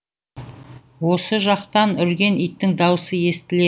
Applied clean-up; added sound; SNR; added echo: none; none; none; none.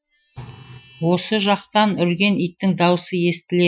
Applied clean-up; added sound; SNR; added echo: classical method Wiener filter.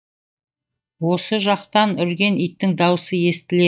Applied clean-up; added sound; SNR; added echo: neural mask model DeepFilterNet 3.